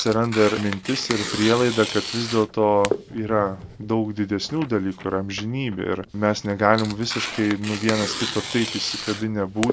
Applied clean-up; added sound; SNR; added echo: none; Tearing; 9 dB; none.